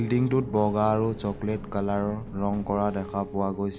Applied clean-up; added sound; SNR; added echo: none; Piano + Run; 13 dB; none.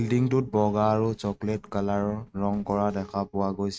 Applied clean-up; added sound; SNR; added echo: neural mask model RNNoise.